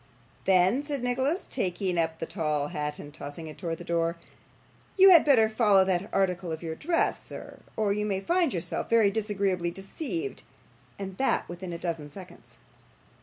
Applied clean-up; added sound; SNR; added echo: none; none; none; none.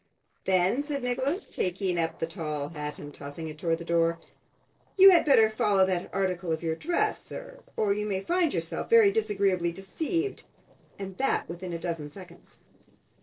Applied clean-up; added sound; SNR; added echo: neural separator model SepFormer DNS4.